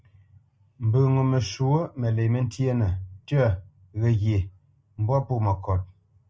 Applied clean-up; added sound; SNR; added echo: none; none; none; none.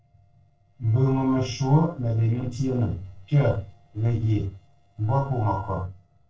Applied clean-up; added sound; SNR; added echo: neural separator model SepFormer DNS4.